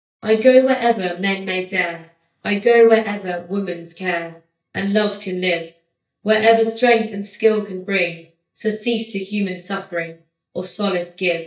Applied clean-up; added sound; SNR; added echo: neural mask model DeepFilterNet 3.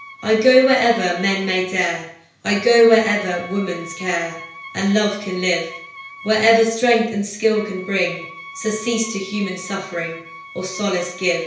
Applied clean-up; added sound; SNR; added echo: none; Wind instrument, woodwind instrument; 18 dB; reverberation time 0.5 s.